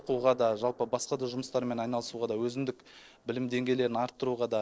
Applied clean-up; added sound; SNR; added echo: neural separator model SepFormer DNS4.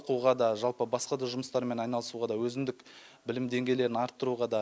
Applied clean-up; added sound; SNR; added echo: none; none; none; none.